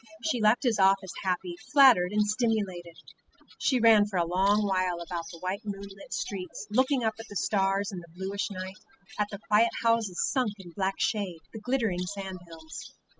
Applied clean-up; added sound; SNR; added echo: classical method spectral subtraction.